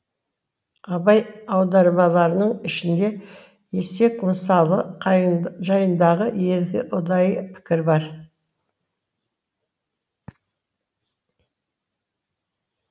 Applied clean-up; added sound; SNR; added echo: none; none; none; none.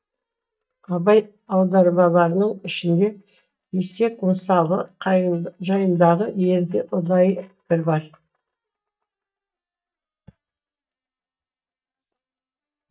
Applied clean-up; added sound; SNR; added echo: neural mask model DeepFilterNet 3.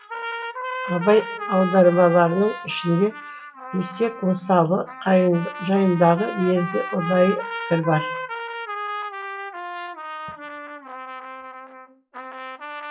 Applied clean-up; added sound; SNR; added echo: classical method WPE with log-MMSE.